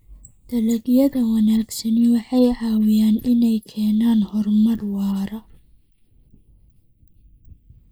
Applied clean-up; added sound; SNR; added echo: neural mask model Resemble Enhance denoiser.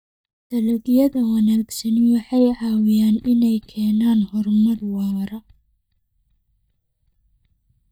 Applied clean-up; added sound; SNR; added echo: neural mask model DeepFilterNet 3.